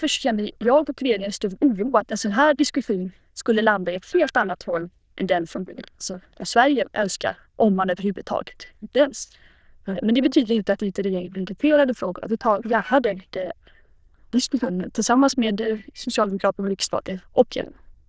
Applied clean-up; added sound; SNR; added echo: neural diffusion model UNIVERSE++.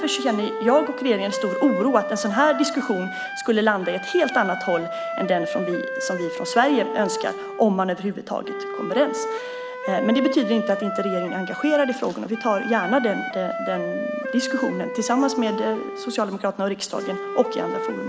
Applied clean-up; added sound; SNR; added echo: none; Wind instrument, woodwind instrument; 6 dB; none.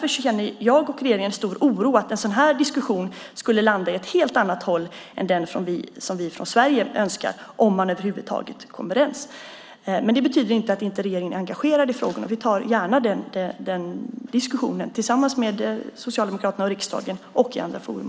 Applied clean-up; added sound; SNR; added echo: none; none; none; none.